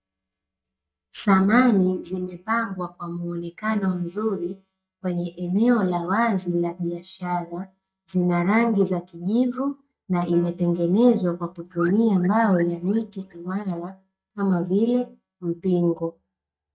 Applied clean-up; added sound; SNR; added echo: neural mask model DeepFilterNet 3.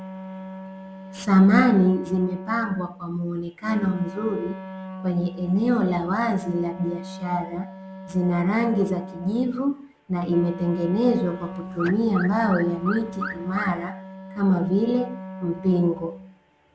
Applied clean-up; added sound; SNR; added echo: none; Wind instrument, woodwind instrument + Alarm / Car; 12 dB; none.